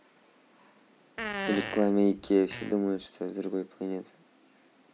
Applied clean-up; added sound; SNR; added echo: none; Fart; 7 dB; none.